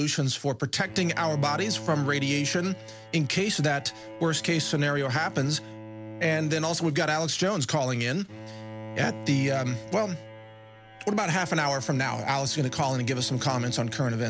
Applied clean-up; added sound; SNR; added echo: none; Bowed string instrument; 15 dB; none.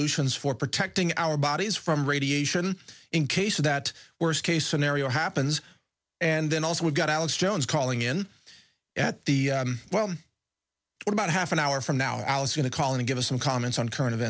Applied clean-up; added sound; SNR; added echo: none; none; none; none.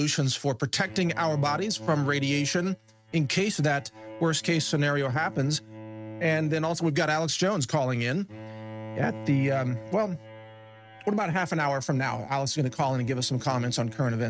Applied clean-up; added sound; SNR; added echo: neural mask model RNNoise.